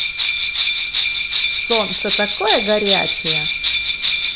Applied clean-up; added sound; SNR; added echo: none; Bell; -5 dB; reverberation time 0.5 s.